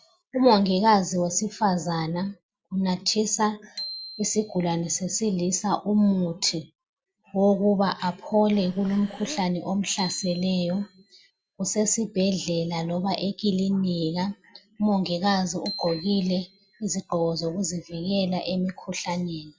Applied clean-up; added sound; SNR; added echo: none; Bicycle bell + Breathing; 18 dB; none.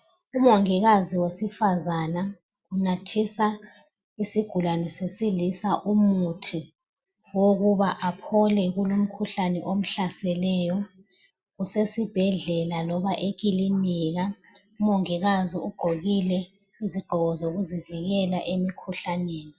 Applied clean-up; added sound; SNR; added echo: none; none; none; none.